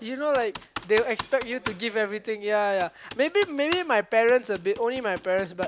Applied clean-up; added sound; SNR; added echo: none; Computer keyboard; 15 dB; none.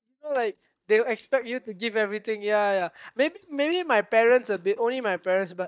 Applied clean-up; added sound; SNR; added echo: neural mask model DeepFilterNet 3.